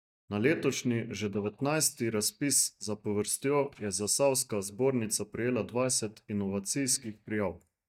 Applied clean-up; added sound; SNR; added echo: neural mask model DeepFilterNet 3.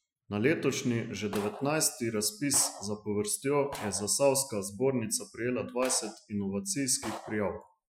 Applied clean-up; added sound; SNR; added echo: classical method Wiener filter.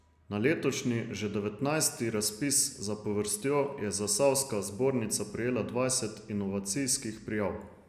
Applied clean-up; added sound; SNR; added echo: none; none; none; none.